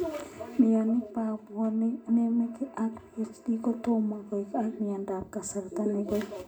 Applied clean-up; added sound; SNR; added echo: none; none; none; reverberation time 0.3 s.